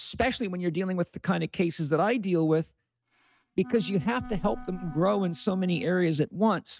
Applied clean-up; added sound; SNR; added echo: neural mask model RNNoise.